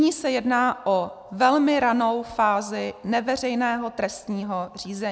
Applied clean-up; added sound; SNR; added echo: none; none; none; none.